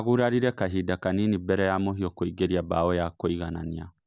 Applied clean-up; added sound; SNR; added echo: none; none; none; none.